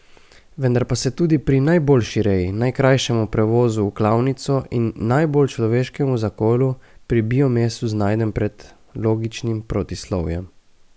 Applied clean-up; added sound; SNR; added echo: none; none; none; none.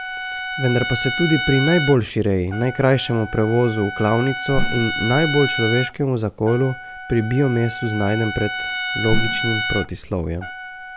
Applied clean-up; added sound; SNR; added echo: none; Whoosh, swoosh, swish + Trumpet; 5 dB; none.